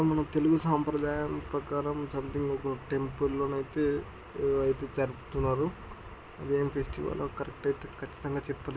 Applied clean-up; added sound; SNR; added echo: none; none; none; none.